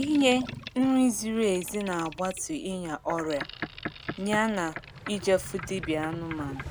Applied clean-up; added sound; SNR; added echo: none; Boat, Water vehicle; 12 dB; none.